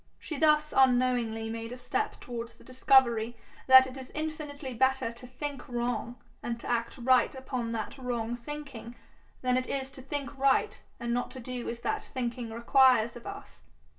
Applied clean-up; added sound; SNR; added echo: none; none; none; reverberation time 0.2 s.